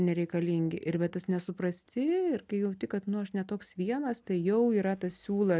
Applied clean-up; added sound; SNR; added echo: none; none; none; none.